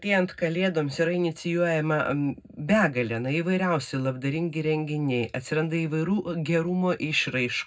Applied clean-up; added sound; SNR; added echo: none; none; none; reverberation time 0.3 s.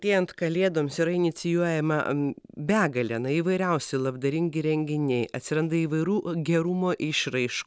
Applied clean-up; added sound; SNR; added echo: none; none; none; none.